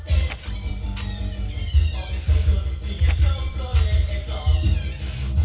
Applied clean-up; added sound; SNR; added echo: none; Door; 20 dB; reverberation time 0.6 s.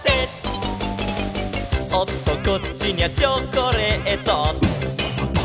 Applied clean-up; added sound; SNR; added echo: none; none; none; none.